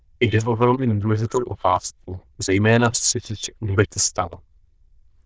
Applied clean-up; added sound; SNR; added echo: neural diffusion model UNIVERSE++.